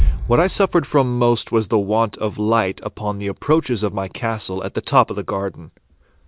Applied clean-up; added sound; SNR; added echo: none; Bass drum; 8 dB; none.